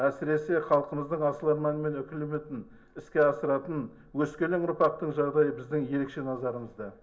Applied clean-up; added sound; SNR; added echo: none; none; none; none.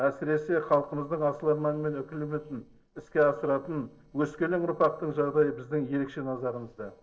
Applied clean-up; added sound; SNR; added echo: neural separator model SepFormer DNS4.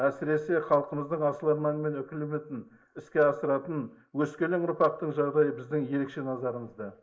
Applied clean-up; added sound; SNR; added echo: neural mask model Resemble Enhance denoiser.